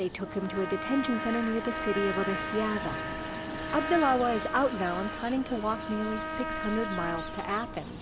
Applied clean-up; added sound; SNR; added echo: none; Vehicle + Trumpet; 5 dB; none.